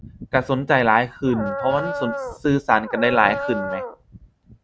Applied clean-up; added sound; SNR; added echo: none; Dog; 6 dB; none.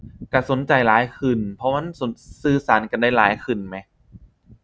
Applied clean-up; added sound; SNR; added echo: none; none; none; none.